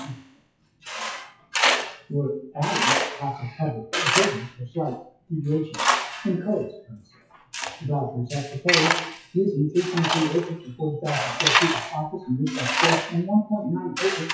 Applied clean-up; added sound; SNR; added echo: classical method WPE with log-MMSE.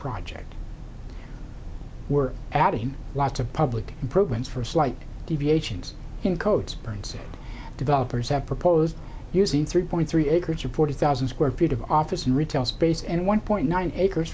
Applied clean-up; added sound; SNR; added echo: none; none; none; none.